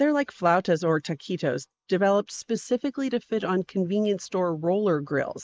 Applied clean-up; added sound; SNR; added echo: neural mask model Resemble Enhance denoiser.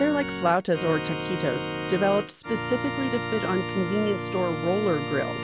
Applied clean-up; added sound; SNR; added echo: none; Organ; 5 dB; none.